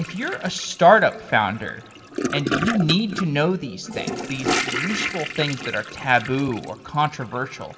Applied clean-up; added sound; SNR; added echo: none; Toilet flush / Gurgling; 7 dB; reverberation time 0.9 s.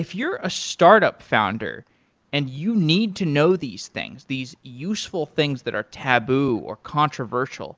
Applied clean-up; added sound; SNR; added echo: none; none; none; none.